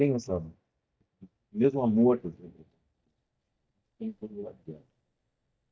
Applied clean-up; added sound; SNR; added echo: neural mask model DeepFilterNet 3.